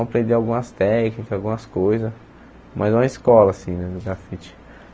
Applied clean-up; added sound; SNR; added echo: none; none; none; none.